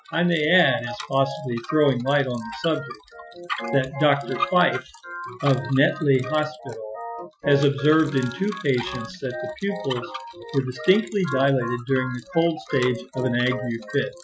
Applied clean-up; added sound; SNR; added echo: classical method Wiener filter.